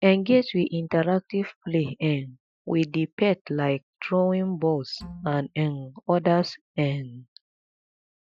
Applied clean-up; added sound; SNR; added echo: classical method Wiener filter.